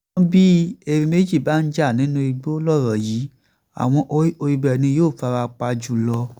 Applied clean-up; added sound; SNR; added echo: none; none; none; none.